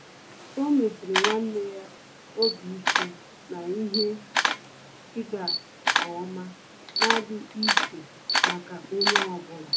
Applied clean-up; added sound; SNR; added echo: none; Camera; -2 dB; reverberation time 0.3 s.